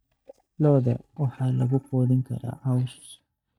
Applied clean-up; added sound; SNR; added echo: neural mask model DeepFilterNet 3.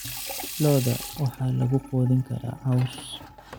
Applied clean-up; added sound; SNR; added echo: none; Sink (filling or washing) / Water tap, faucet; 12 dB; none.